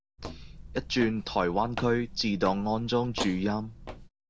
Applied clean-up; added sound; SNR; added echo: none; Tap + Walk, footsteps; 11 dB; none.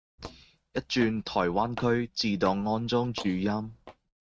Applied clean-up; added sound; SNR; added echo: neural mask model RNNoise.